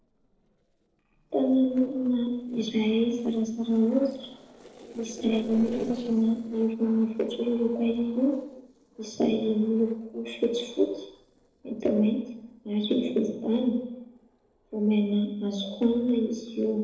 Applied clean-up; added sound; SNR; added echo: neural separator model SepFormer DNS4.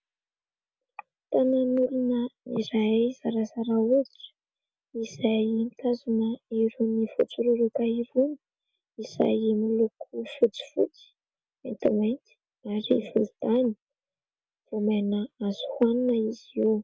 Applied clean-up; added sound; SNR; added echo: none; none; none; none.